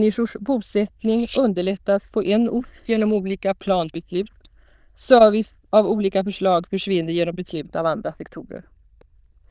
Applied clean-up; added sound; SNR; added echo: neural diffusion model UNIVERSE++.